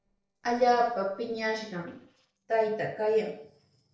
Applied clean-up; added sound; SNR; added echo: neural separator model SepFormer DNS4.